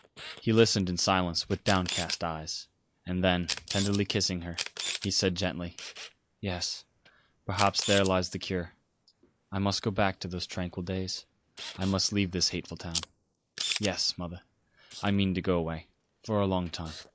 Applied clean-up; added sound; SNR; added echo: neural mask model Resemble Enhance denoiser.